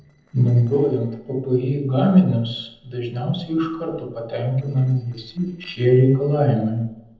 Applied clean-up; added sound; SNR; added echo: neural separator model SepFormer DNS4.